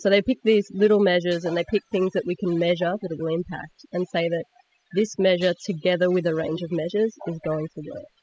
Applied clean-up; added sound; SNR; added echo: classical method spectral subtraction.